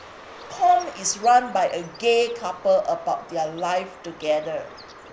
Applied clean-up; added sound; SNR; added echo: none; Bird; 19 dB; none.